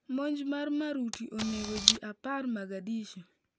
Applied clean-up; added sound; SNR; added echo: none; Camera; -5 dB; none.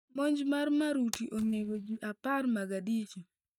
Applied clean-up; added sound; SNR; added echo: neural mask model DeepFilterNet 3.